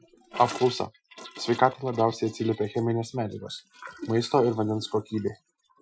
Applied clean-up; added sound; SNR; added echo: classical method Wiener filter.